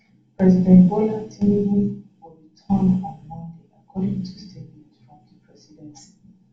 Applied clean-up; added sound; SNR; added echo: none; none; none; reverberation time 0.3 s.